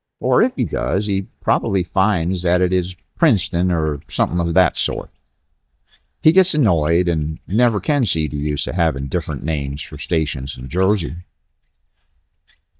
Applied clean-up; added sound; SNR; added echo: neural mask model DeepFilterNet 3.